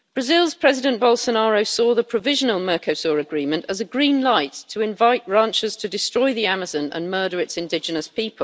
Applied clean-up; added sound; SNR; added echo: none; none; none; none.